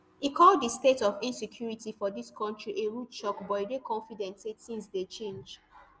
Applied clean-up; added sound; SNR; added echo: none; none; none; none.